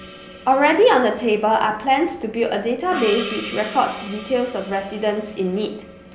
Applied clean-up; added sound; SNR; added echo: none; Gong; 16 dB; none.